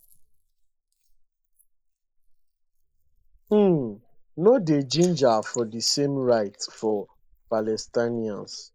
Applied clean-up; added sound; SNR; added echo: neural mask model Resemble Enhance denoiser.